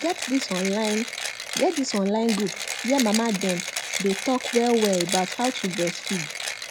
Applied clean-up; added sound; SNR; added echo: none; Mechanisms; 6 dB; none.